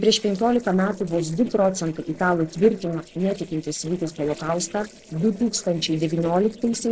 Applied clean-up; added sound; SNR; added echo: neural separator model SepFormer DNS4.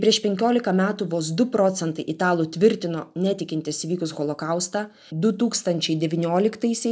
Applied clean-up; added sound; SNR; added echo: none; none; none; none.